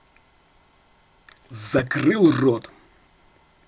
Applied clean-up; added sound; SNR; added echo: none; none; none; none.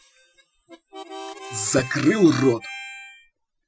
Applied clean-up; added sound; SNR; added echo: classical method Wiener filter.